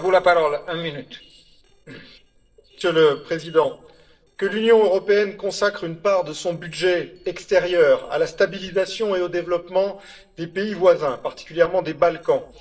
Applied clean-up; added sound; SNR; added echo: neural separator model SepFormer DNS4.